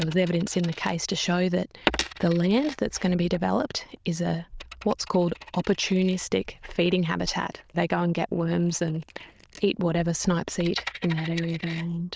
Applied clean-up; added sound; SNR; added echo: neural diffusion model UNIVERSE++.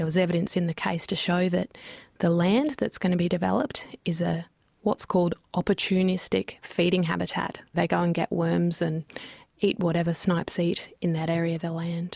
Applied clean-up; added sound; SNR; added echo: none; none; none; none.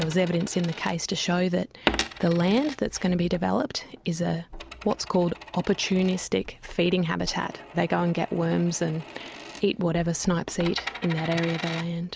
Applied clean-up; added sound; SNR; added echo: none; Coin (dropping); 12 dB; none.